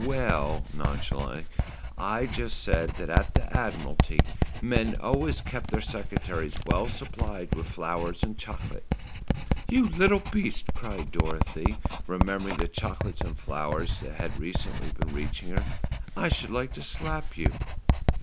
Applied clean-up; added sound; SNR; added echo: none; Writing; -3 dB; none.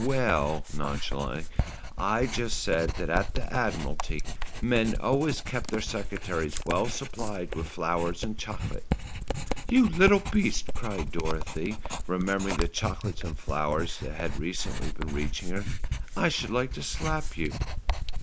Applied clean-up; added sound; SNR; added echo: neural mask model Resemble Enhance denoiser.